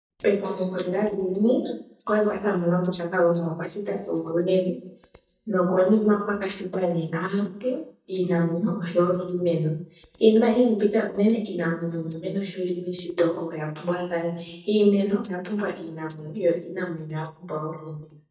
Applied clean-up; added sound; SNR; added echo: neural mask model DeepFilterNet 3.